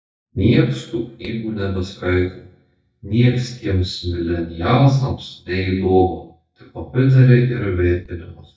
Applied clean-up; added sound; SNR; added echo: neural mask model DeepFilterNet 3.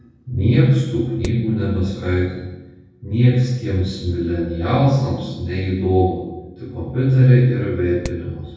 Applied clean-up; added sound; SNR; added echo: none; Hammer; 12 dB; reverberation time 1.3 s.